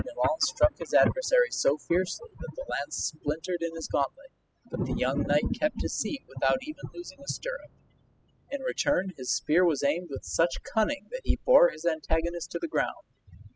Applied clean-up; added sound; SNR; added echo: classical method spectral subtraction.